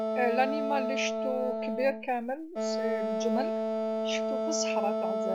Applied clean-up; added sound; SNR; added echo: none; Wind instrument, woodwind instrument; -2 dB; none.